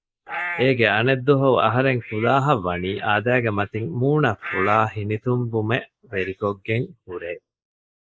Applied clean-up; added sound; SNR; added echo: neural mask model Resemble Enhance denoiser.